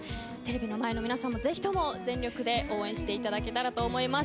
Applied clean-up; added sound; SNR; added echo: none; none; none; none.